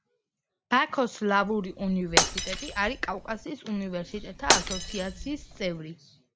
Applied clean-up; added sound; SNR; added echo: none; Shatter; 1 dB; none.